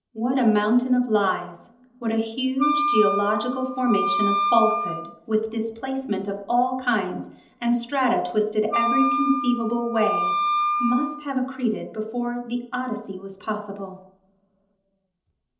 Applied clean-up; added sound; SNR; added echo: none; Wind instrument, woodwind instrument; 0 dB; reverberation time 1.2 s.